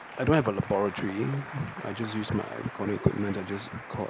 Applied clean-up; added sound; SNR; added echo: none; Applause; 12 dB; none.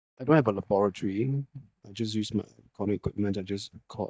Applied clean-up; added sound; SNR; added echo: neural mask model DeepFilterNet 3.